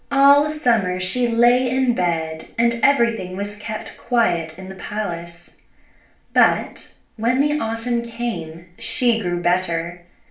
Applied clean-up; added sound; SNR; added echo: none; none; none; reverberation time 0.4 s.